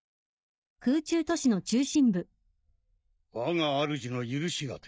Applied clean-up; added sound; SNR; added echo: neural mask model DeepFilterNet 3.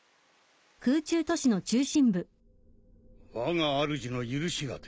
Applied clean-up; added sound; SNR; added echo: none; none; none; none.